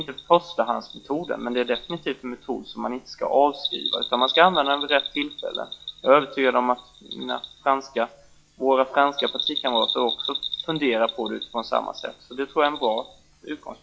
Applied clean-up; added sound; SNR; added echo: classical method log-MMSE.